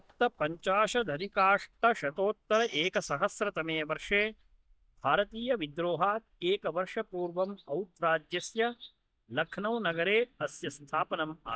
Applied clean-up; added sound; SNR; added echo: neural mask model DeepFilterNet 3.